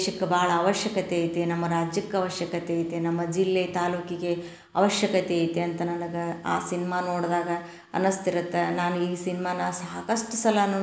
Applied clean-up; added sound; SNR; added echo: none; none; none; none.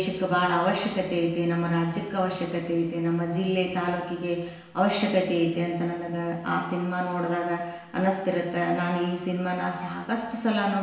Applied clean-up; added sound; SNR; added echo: none; none; none; reverberation time 1.0 s.